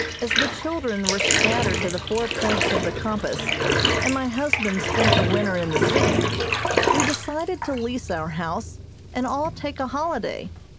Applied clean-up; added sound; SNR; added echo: none; Bathtub (filling or washing); -3 dB; none.